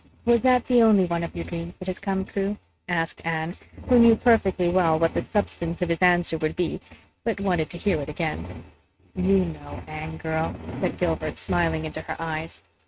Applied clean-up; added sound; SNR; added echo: neural mask model RNNoise.